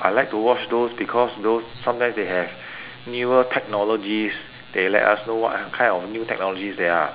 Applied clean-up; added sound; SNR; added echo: none; none; none; none.